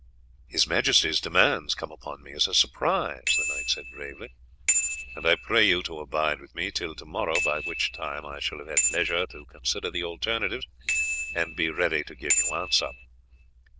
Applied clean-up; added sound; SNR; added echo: neural diffusion model UNIVERSE++.